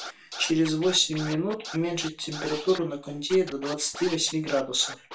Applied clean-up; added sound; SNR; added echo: none; Scratching (performance technique); 13 dB; reverberation time 0.3 s.